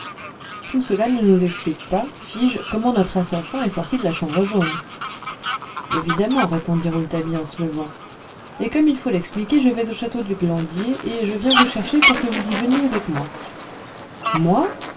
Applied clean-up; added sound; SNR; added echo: none; Fowl; 6 dB; reverberation time 0.1 s.